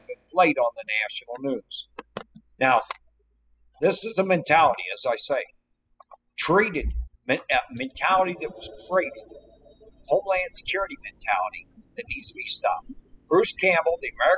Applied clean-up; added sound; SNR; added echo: classical method spectral subtraction.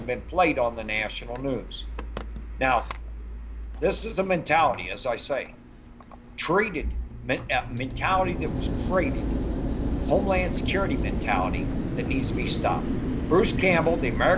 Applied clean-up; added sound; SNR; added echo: none; Mechanical fan; 3 dB; none.